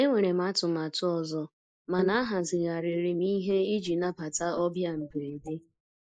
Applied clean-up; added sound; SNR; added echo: neural mask model Resemble Enhance denoiser.